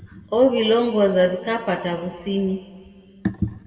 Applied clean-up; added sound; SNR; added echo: none; none; none; reverberation time 1.8 s.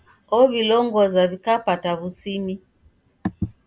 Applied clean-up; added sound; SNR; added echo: none; none; none; none.